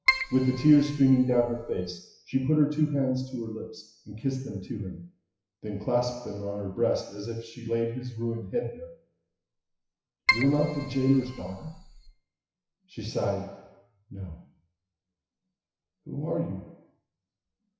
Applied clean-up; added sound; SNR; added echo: classical method WPE with log-MMSE.